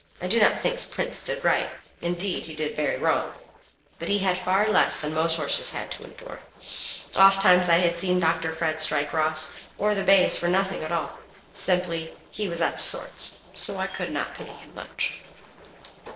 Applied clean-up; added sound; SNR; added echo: neural separator model SepFormer DNS4.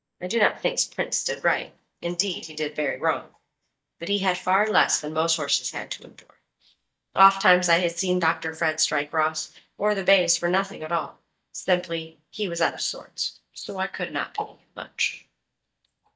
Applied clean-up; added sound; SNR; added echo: neural mask model DeepFilterNet 3.